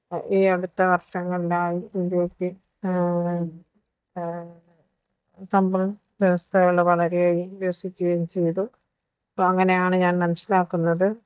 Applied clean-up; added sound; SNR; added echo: neural mask model DeepFilterNet 3.